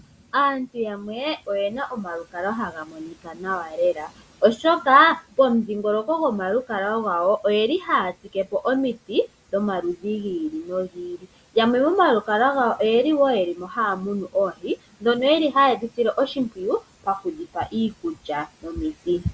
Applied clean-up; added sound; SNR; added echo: none; none; none; none.